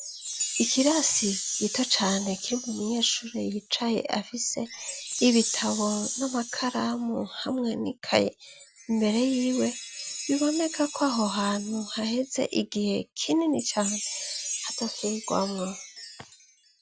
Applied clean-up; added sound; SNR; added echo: none; Chime; 8 dB; none.